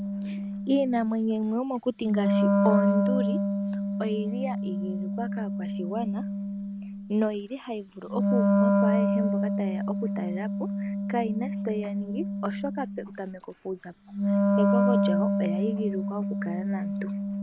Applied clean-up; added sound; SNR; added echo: none; Wind instrument, woodwind instrument; -5 dB; none.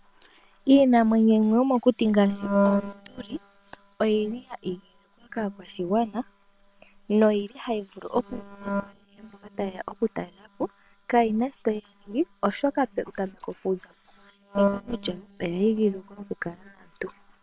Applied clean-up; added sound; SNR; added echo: neural separator model SepFormer WHAM!.